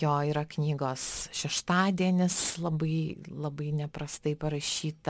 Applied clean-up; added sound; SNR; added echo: none; none; none; none.